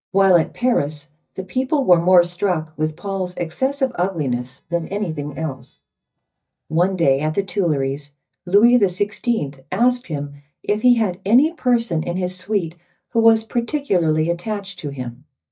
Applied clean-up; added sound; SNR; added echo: neural mask model DeepFilterNet 3.